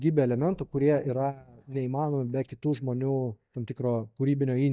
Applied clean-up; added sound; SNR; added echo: neural mask model DeepFilterNet 3.